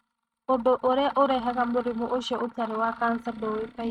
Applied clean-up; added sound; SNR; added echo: neural mask model RNNoise.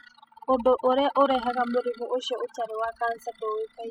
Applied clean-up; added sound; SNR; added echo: classical method spectral subtraction.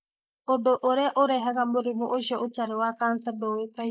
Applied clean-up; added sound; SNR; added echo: neural mask model Resemble Enhance denoiser.